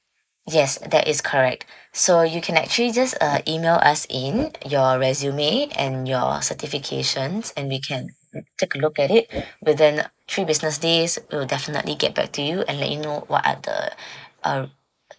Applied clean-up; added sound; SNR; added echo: neural mask model Resemble Enhance denoiser.